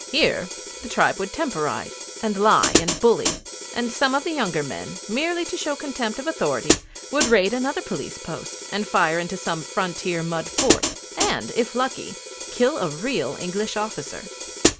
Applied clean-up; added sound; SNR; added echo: none; Hi-hat; 4 dB; none.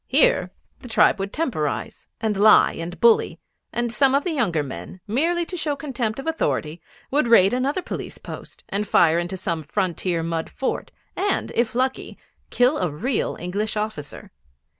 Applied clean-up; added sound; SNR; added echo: none; none; none; none.